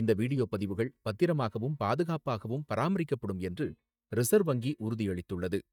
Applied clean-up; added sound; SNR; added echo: neural mask model DeepFilterNet 3.